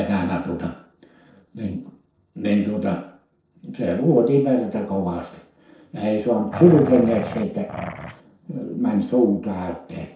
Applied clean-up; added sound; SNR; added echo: neural separator model SepFormer DNS4.